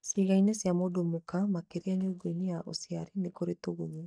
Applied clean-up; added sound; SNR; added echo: neural mask model DeepFilterNet 3.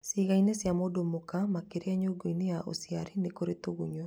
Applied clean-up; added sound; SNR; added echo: none; none; none; none.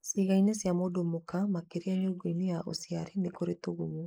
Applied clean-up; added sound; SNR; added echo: neural mask model Resemble Enhance denoiser.